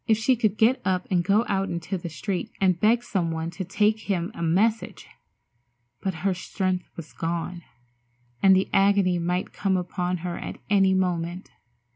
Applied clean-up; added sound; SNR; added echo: none; none; none; none.